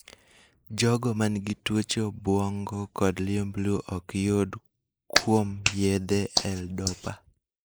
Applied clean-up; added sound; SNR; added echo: neural mask model Resemble Enhance denoiser.